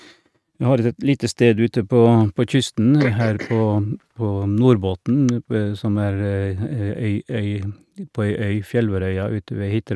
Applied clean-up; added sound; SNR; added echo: neural mask model RNNoise.